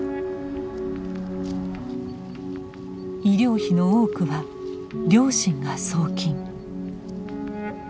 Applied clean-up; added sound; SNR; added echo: none; none; none; none.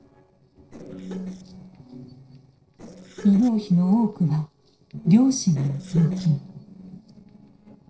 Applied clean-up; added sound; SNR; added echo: neural separator model SepFormer DNS4.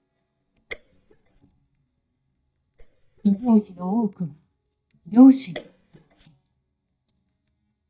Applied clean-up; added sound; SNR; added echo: neural mask model DeepFilterNet 3.